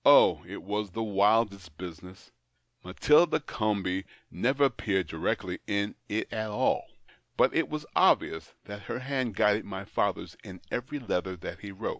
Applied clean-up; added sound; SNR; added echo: none; none; none; none.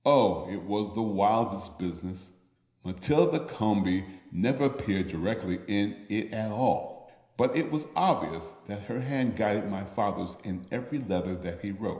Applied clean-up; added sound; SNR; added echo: none; none; none; reverberation time 0.9 s.